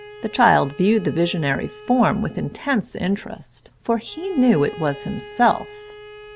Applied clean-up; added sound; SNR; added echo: none; Bowed string instrument; 19 dB; none.